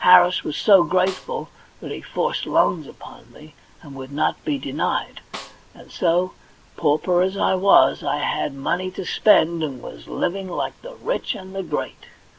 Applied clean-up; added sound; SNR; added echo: none; Snare drum; 17 dB; none.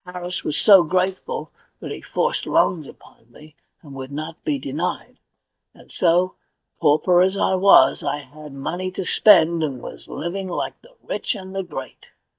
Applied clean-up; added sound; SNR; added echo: neural mask model DeepFilterNet 3.